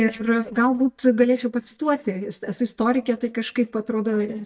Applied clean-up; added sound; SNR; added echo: neural mask model DeepFilterNet 3.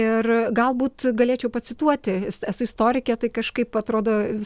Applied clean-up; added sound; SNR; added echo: none; none; none; none.